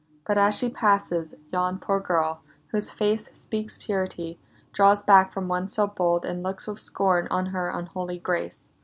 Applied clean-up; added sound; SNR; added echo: none; none; none; none.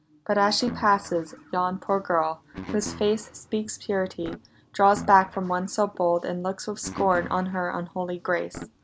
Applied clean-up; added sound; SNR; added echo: none; Guitar; 16 dB; none.